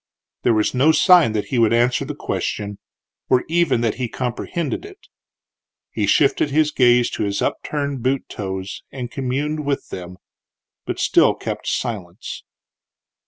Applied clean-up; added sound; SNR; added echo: none; none; none; none.